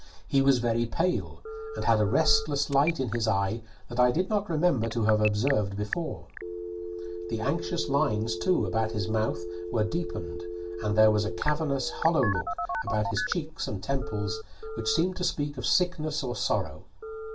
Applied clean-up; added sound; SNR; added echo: none; Telephone; 10 dB; reverberation time 0.2 s.